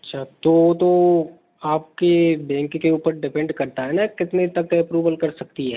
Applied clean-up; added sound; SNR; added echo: none; none; none; none.